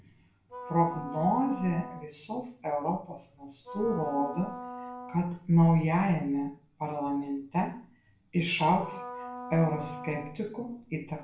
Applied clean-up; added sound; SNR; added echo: none; Wind instrument, woodwind instrument; 13 dB; reverberation time 0.4 s.